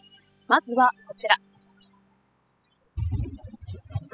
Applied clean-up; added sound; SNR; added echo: classical method spectral subtraction.